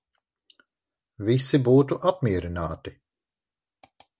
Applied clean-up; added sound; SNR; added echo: none; none; none; none.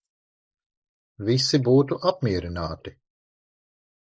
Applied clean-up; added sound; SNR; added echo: neural mask model Resemble Enhance denoiser.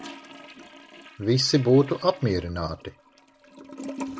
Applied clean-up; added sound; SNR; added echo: none; Toilet flush / Gurgling; 15 dB; none.